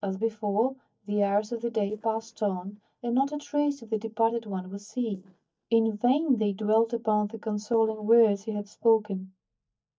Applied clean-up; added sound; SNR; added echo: neural mask model DeepFilterNet 3.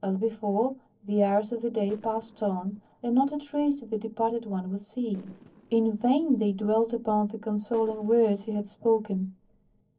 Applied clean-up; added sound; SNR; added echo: neural separator model SepFormer DNS4.